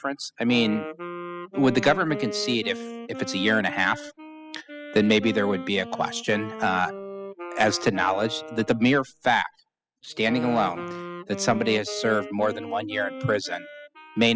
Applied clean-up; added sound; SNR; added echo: classical method spectral subtraction.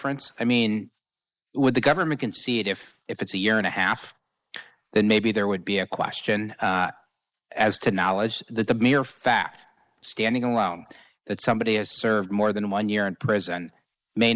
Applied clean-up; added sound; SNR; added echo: neural mask model Resemble Enhance denoiser.